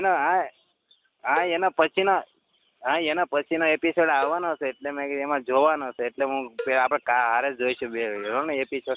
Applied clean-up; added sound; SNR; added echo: none; Cowbell; 19 dB; none.